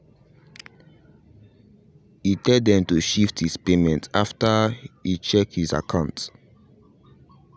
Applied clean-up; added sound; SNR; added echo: none; none; none; none.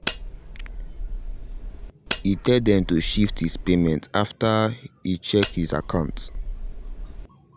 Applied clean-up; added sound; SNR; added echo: none; Cutlery, silverware; 4 dB; none.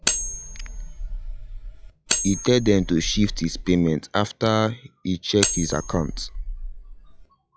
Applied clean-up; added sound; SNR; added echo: classical method log-MMSE.